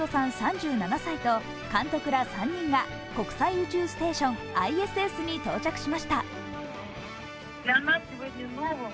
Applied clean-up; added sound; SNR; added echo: none; none; none; none.